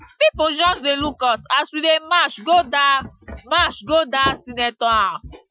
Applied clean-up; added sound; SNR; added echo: classical method Wiener filter.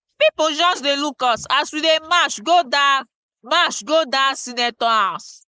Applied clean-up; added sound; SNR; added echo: neural mask model Resemble Enhance denoiser.